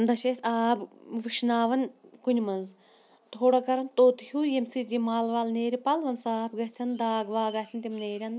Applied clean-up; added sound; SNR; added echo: none; none; none; none.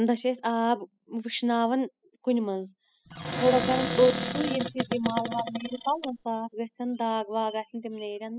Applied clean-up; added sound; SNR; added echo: classical method spectral subtraction.